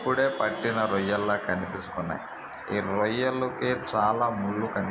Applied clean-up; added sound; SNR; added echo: none; Plucked string instrument; 18 dB; none.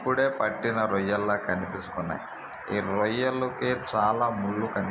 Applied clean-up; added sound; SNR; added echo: none; none; none; none.